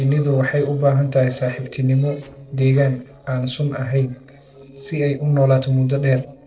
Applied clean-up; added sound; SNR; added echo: neural separator model SepFormer DNS4.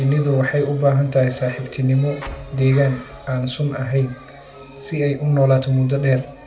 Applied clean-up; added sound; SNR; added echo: none; Explosion; 20 dB; reverberation time 0.3 s.